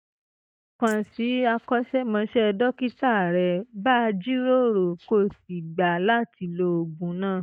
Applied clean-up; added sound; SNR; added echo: neural mask model DeepFilterNet 3.